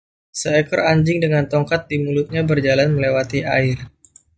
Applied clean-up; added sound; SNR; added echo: neural mask model DeepFilterNet 3.